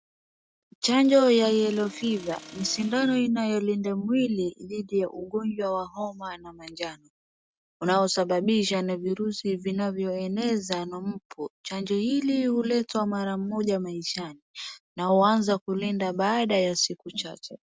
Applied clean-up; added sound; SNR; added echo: none; Accelerating, revving, vroom; 19 dB; none.